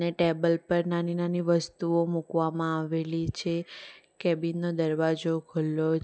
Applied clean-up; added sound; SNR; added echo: none; none; none; none.